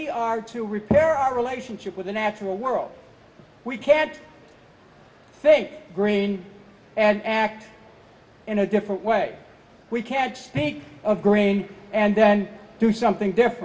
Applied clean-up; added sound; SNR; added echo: none; none; none; none.